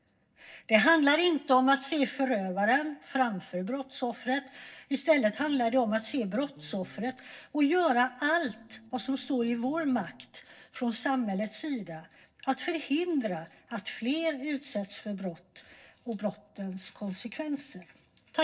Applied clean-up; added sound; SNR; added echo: neural separator model SepFormer DNS4.